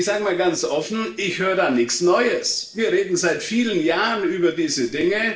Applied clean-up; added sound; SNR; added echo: neural separator model SepFormer DNS4.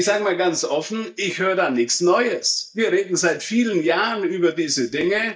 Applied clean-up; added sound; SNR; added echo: neural mask model DeepFilterNet 3.